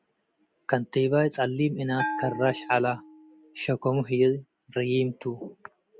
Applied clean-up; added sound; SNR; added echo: none; Bell; 13 dB; none.